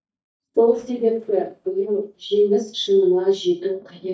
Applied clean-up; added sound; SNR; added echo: neural mask model DeepFilterNet 3.